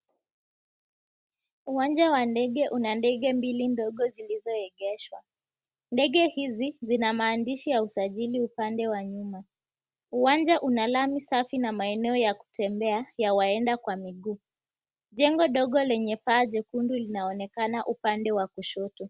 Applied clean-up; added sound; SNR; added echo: none; none; none; none.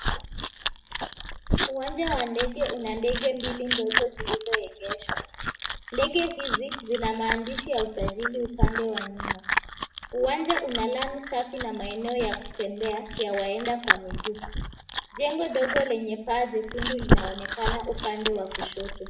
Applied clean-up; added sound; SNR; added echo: none; Chewing, mastication; 0 dB; reverberation time 0.6 s.